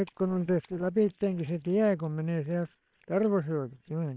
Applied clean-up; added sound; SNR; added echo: neural separator model SepFormer WHAM!.